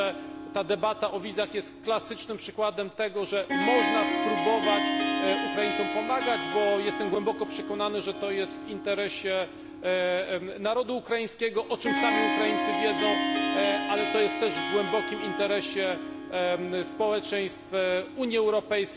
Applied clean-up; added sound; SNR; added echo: none; Harp; 3 dB; none.